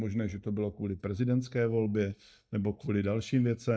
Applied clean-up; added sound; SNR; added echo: neural mask model DeepFilterNet 3.